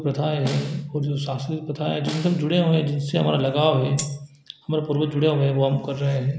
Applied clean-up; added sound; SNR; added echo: none; Tambourine + Snare drum; 15 dB; none.